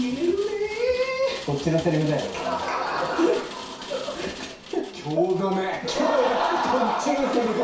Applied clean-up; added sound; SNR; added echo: none; Rain; 17 dB; reverberation time 0.6 s.